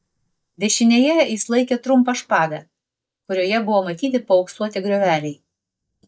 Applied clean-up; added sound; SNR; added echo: neural mask model DeepFilterNet 3.